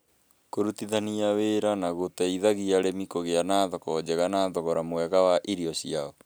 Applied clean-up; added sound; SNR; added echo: none; none; none; none.